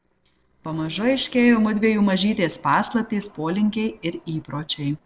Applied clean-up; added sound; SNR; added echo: neural separator model SepFormer DNS4.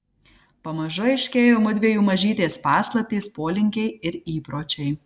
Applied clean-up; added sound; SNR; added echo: none; none; none; none.